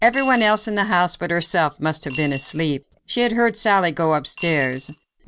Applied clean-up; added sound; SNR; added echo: none; Coin (dropping) / Glass; 15 dB; none.